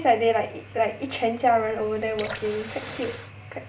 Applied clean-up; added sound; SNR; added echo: none; Water tap, faucet / Water; 13 dB; none.